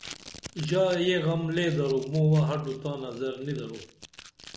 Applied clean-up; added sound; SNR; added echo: none; Packing tape, duct tape; 19 dB; none.